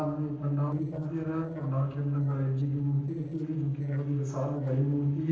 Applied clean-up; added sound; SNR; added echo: neural separator model SepFormer DNS4.